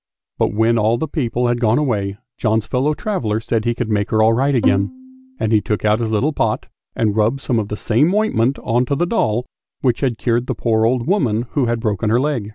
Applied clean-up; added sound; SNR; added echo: none; Bowed string instrument; 9 dB; none.